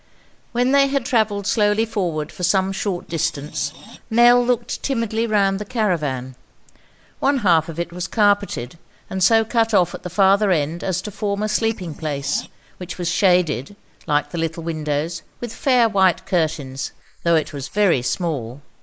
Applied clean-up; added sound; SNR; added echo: neural mask model Resemble Enhance denoiser.